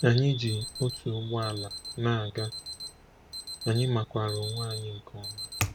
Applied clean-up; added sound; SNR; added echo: none; Alarm; 10 dB; none.